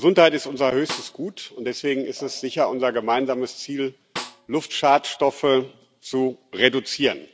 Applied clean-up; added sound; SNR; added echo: none; Snare drum; 15 dB; none.